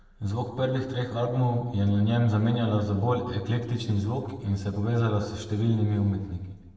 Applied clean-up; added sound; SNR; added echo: none; none; none; reverberation time 1.1 s.